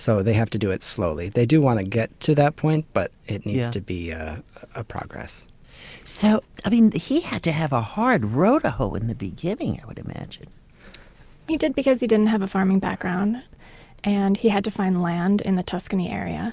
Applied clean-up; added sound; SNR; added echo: none; none; none; none.